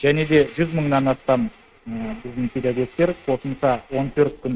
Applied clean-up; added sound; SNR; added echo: neural mask model RNNoise.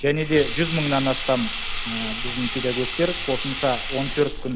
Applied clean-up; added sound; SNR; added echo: none; Sink (filling or washing); -1 dB; none.